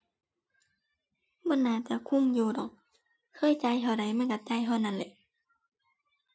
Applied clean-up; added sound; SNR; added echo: none; none; none; none.